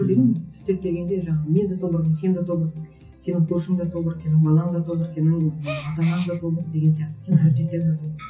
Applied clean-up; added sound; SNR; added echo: none; Gasp; 14 dB; reverberation time 0.4 s.